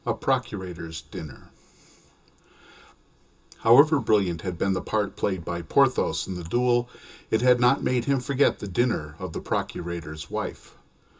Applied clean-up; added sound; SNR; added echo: none; none; none; reverberation time 0.2 s.